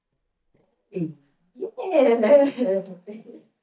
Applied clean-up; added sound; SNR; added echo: neural mask model DeepFilterNet 3.